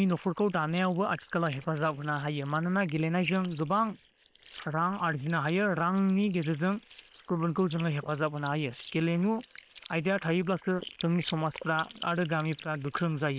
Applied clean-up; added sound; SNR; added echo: neural separator model SepFormer WHAM!.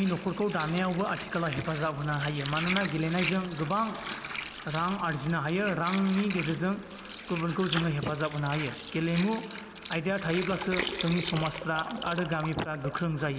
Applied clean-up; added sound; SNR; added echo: none; Water; 9 dB; none.